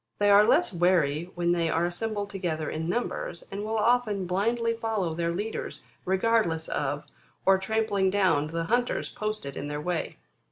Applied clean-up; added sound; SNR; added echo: none; none; none; none.